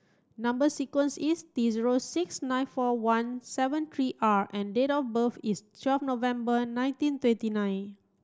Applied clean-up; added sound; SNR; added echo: none; none; none; none.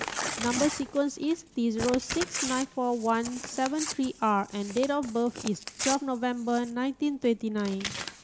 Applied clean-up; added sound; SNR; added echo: none; Crumpling, crinkling / Tearing; 9 dB; none.